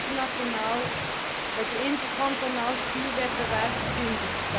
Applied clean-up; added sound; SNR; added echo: none; Water; -2 dB; none.